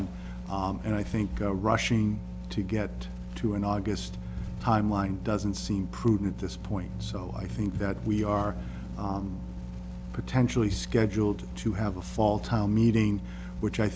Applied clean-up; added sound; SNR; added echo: none; none; none; none.